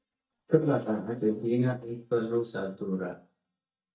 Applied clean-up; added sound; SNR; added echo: neural mask model DeepFilterNet 3.